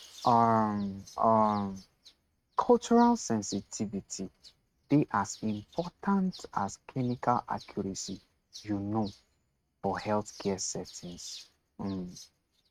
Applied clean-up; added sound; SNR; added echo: neural mask model RNNoise.